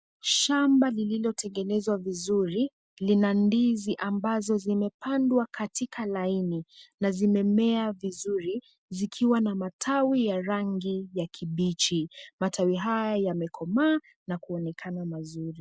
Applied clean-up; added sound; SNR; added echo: none; none; none; none.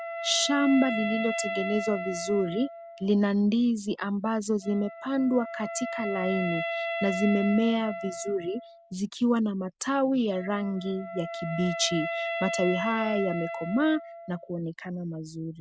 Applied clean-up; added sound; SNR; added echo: none; Wind instrument, woodwind instrument; 7 dB; none.